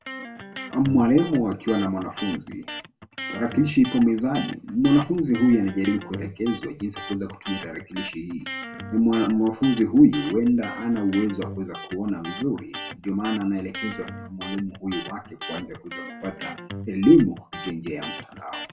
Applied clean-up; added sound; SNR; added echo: none; Electric guitar; 13 dB; reverberation time 0.2 s.